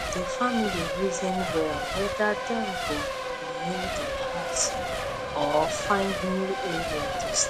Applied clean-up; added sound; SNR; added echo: none; Race car, auto racing / Accelerating, revving, vroom / Mechanisms; 0 dB; none.